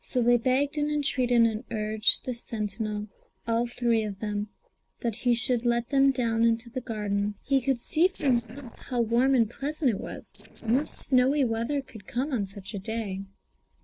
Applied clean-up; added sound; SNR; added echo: neural separator model SepFormer DNS4.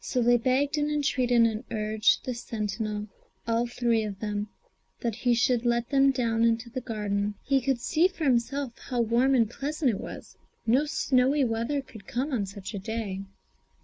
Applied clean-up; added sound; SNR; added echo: none; none; none; none.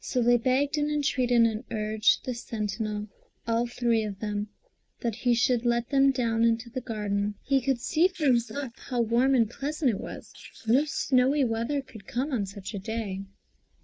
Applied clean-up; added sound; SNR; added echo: neural mask model Resemble Enhance denoiser.